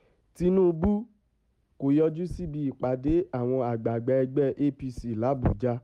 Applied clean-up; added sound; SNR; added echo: none; none; none; none.